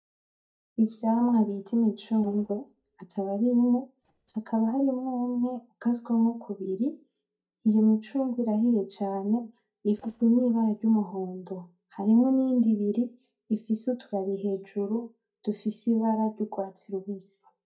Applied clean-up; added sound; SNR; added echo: neural mask model DeepFilterNet 3.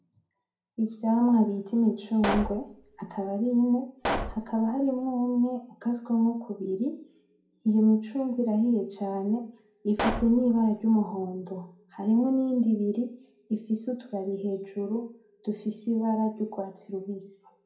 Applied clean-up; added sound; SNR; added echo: none; Explosion; 6 dB; reverberation time 0.4 s.